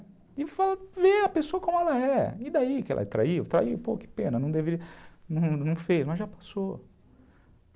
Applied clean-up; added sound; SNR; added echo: none; none; none; none.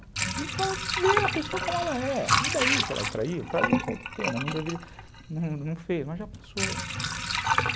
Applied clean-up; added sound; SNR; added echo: none; Sink (filling or washing) / Water; -2 dB; none.